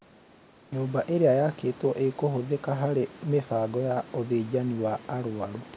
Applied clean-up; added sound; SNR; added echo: none; none; none; none.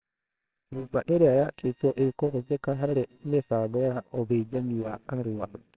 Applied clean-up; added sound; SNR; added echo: neural separator model SepFormer WHAMR!.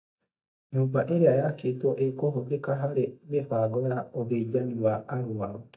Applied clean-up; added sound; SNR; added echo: neural mask model DeepFilterNet 3.